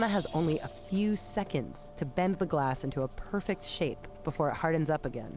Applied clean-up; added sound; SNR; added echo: none; none; none; none.